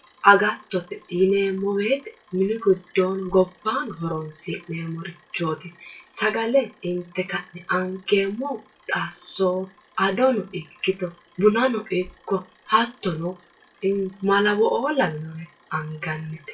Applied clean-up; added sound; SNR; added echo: classical method WPE with log-MMSE.